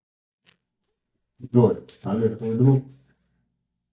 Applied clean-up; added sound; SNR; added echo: neural mask model DeepFilterNet 3.